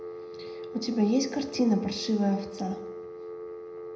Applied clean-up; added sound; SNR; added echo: none; Telephone; 10 dB; reverberation time 0.8 s.